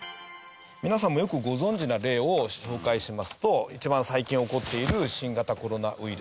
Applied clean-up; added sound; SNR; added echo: none; none; none; none.